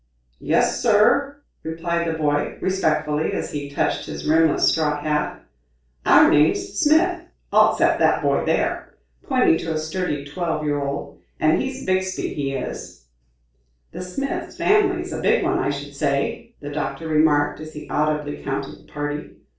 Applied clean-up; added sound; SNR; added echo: none; none; none; reverberation time 0.4 s.